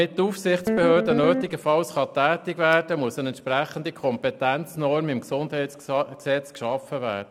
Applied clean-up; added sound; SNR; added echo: none; Guitar; 2 dB; none.